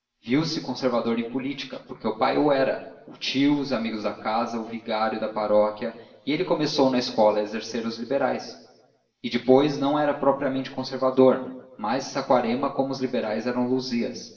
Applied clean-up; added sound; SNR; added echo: none; none; none; reverberation time 0.8 s.